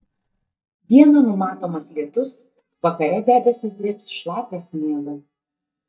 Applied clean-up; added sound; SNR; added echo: neural mask model DeepFilterNet 3.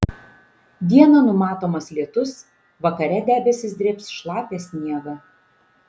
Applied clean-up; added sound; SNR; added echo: none; none; none; none.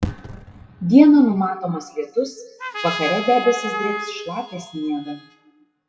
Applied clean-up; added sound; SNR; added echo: classical method WPE with log-MMSE.